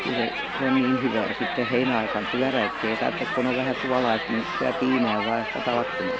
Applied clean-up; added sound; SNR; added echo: none; Crowd; 3 dB; none.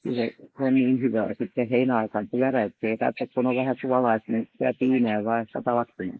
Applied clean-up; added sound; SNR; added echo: neural mask model Resemble Enhance denoiser.